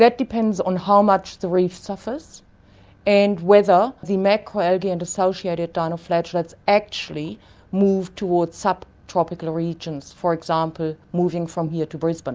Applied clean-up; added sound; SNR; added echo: none; none; none; none.